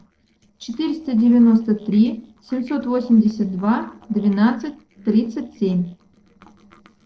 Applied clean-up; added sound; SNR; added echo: neural separator model SepFormer DNS4.